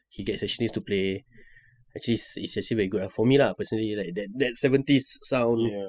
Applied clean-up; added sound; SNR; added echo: classical method spectral subtraction.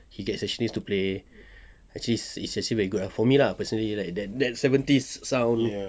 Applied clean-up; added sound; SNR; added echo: none; none; none; none.